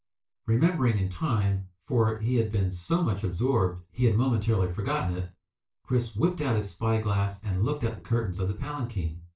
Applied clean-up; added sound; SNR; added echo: none; none; none; reverberation time 0.2 s.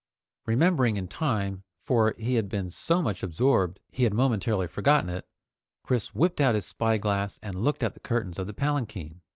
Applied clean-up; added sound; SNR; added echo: none; none; none; none.